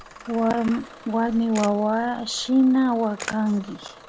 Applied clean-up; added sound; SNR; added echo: none; Engine starting / Bus + Camera; 18 dB; none.